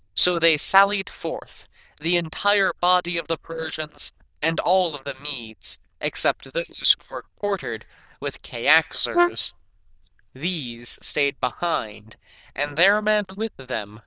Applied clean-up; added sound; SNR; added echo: neural diffusion model UNIVERSE++.